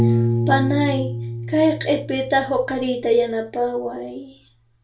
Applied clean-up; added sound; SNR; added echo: none; Piano; 3 dB; reverberation time 0.3 s.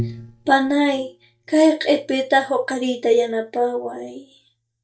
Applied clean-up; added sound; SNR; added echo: neural mask model DeepFilterNet 3.